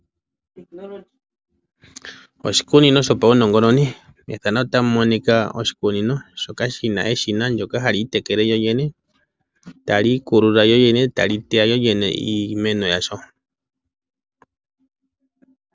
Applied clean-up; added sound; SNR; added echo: none; none; none; none.